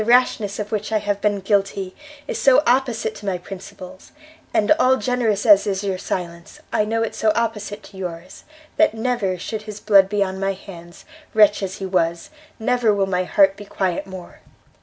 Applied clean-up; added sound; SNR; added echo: none; none; none; none.